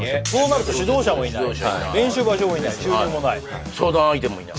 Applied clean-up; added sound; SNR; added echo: none; Fart; 11 dB; none.